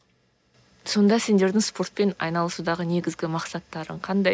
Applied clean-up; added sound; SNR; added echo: none; none; none; none.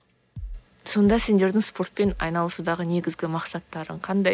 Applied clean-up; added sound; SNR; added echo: none; Bass drum; 12 dB; none.